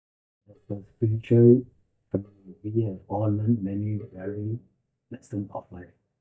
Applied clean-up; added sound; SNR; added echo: neural mask model DeepFilterNet 3.